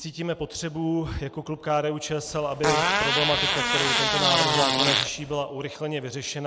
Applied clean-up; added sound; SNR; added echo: none; Fart; -5 dB; none.